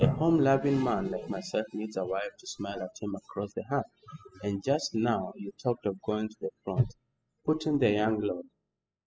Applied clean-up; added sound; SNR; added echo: classical method spectral subtraction.